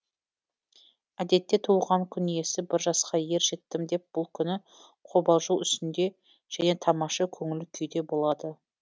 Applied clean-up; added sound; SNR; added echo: none; none; none; none.